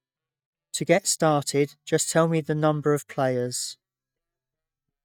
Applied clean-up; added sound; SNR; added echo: neural mask model DeepFilterNet 3.